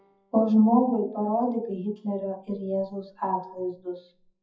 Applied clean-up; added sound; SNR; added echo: classical method WPE with log-MMSE.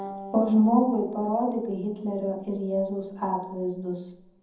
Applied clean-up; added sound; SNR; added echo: none; Bowed string instrument; 19 dB; reverberation time 0.8 s.